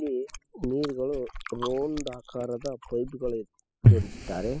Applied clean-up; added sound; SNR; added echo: classical method spectral subtraction.